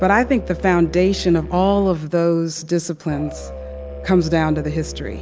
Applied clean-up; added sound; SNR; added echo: none; Musical instrument; 13 dB; none.